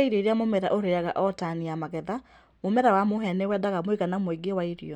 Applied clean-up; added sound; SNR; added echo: none; none; none; none.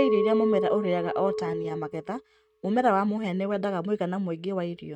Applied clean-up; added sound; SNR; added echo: neural mask model RNNoise.